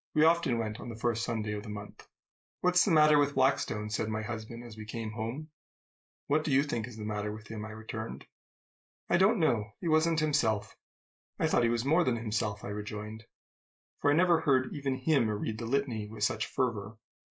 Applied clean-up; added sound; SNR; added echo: neural mask model Resemble Enhance denoiser.